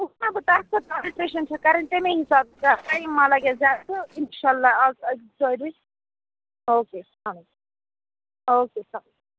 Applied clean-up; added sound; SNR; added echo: neural separator model SepFormer DNS4.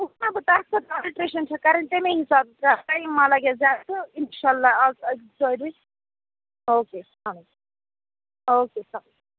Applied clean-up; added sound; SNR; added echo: none; none; none; none.